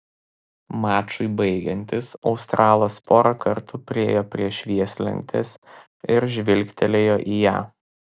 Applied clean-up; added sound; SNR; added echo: none; none; none; none.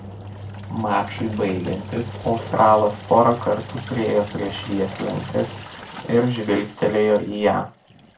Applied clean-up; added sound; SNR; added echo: none; Engine; 13 dB; reverberation time 0.2 s.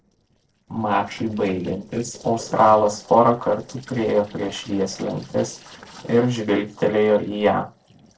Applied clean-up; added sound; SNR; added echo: neural separator model SepFormer DNS4.